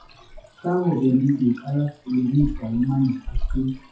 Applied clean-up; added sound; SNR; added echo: classical method WPE with log-MMSE.